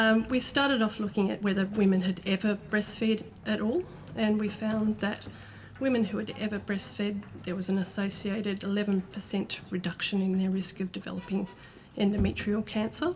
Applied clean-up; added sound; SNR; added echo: none; Sliding door; 15 dB; reverberation time 0.7 s.